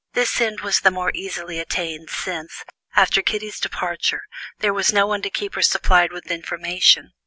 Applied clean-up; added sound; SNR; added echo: none; none; none; none.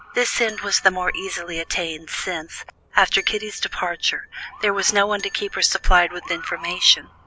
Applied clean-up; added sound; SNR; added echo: none; Motor vehicle (road) / Siren + Marimba, xylophone; 19 dB; none.